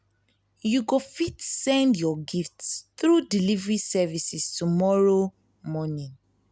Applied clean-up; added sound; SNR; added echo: none; none; none; none.